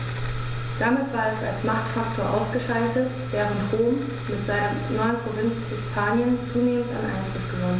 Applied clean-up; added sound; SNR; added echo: none; none; none; none.